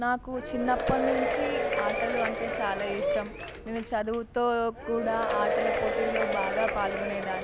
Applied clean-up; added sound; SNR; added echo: none; Applause / Crowd / Cheering; 0 dB; none.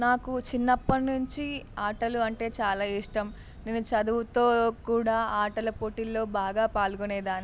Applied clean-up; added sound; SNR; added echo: none; none; none; none.